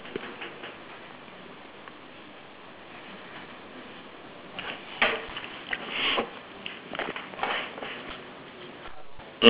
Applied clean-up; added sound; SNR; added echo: none; none; none; none.